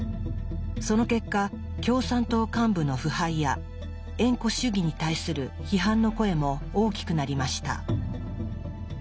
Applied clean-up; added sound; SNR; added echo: none; none; none; none.